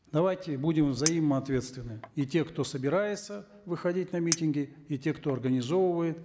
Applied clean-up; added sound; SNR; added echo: none; Chink, clink; 13 dB; none.